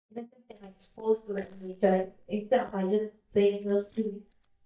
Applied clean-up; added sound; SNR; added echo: neural mask model DeepFilterNet 3.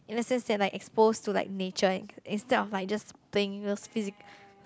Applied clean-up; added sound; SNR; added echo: none; none; none; none.